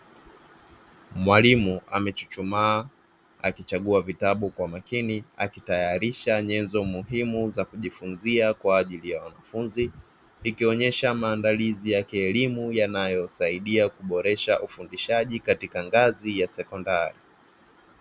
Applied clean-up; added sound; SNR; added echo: none; none; none; none.